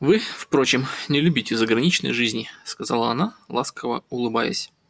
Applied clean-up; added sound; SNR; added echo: none; none; none; none.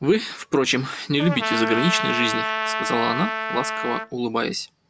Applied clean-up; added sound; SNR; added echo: none; Trumpet; 3 dB; none.